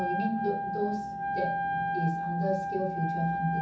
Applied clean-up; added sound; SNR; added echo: none; Wind instrument, woodwind instrument; 0 dB; reverberation time 0.6 s.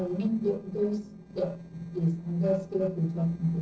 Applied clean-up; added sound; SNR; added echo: neural separator model SepFormer DNS4.